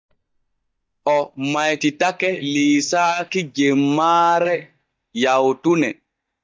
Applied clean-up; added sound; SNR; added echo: neural mask model DeepFilterNet 3.